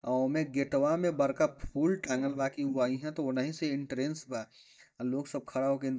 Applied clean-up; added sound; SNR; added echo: neural mask model DeepFilterNet 3.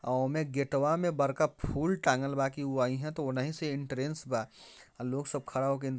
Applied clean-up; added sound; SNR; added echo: none; none; none; none.